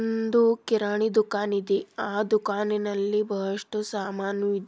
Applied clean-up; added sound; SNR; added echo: none; none; none; none.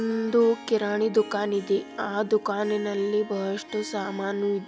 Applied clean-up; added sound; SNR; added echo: none; Harp; 16 dB; none.